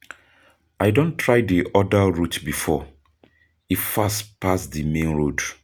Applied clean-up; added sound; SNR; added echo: none; none; none; none.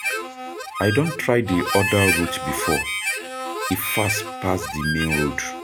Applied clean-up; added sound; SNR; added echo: none; Harmonica; 3 dB; none.